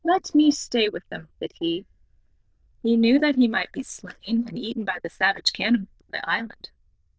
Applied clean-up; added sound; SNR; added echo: neural diffusion model UNIVERSE++.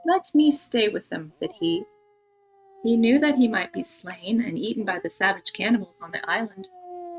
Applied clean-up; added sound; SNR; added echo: neural mask model RNNoise.